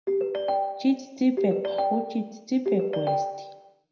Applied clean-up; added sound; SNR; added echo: none; Ringtone; -1 dB; reverberation time 0.8 s.